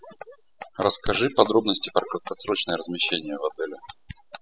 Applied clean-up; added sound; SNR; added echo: classical method spectral subtraction.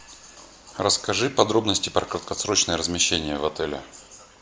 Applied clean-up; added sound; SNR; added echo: none; none; none; none.